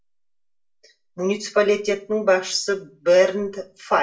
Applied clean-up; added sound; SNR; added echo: none; none; none; reverberation time 0.2 s.